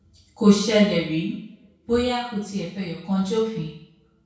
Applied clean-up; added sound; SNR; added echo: none; none; none; reverberation time 0.6 s.